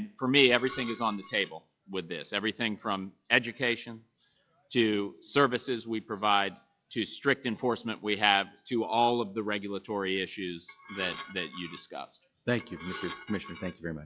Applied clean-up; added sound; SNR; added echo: classical method log-MMSE.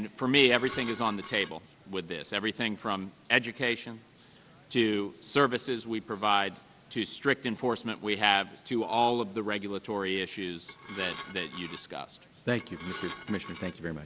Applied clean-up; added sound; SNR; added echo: none; Dishes, pots, and pans / Glass; 13 dB; none.